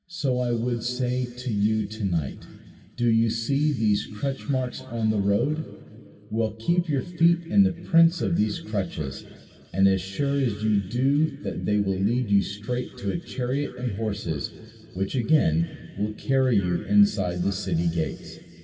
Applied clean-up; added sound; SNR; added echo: none; none; none; reverberation time 2.9 s.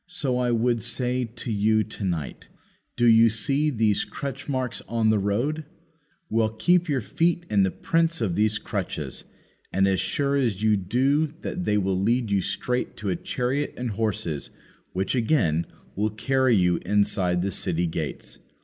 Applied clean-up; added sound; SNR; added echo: none; none; none; none.